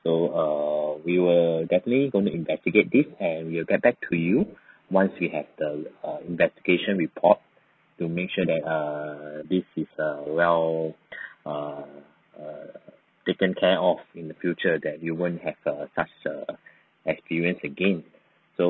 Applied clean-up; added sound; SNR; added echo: none; none; none; none.